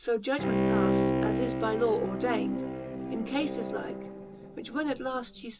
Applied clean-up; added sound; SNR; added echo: none; Bowed string instrument; -1 dB; reverberation time 0.2 s.